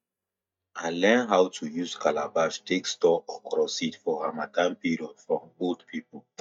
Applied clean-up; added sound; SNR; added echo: neural mask model DeepFilterNet 3.